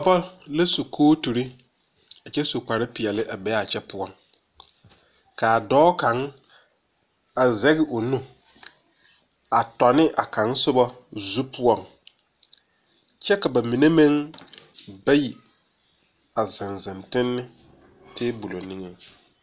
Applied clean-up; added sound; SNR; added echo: none; none; none; none.